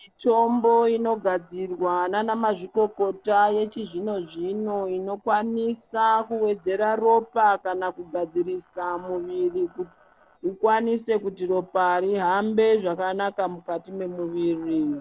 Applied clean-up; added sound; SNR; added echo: neural separator model SepFormer DNS4.